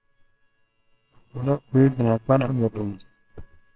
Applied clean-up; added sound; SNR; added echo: neural separator model SepFormer WHAMR!.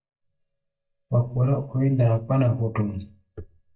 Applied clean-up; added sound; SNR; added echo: neural mask model DeepFilterNet 3.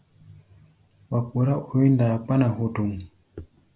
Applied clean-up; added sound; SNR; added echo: none; none; none; none.